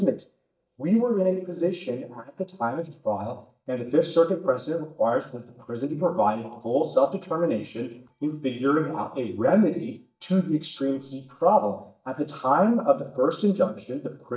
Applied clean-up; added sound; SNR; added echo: neural mask model DeepFilterNet 3.